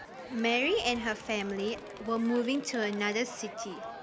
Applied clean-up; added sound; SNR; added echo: none; Crowd; 12 dB; none.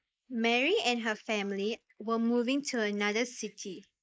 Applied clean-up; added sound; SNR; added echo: neural mask model Resemble Enhance denoiser.